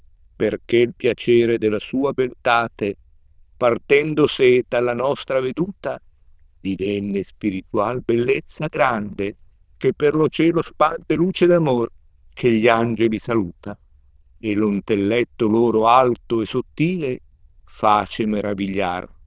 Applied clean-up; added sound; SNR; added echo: neural diffusion model UNIVERSE++.